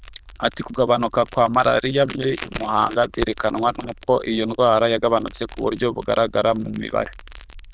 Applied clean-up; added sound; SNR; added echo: neural diffusion model UNIVERSE++.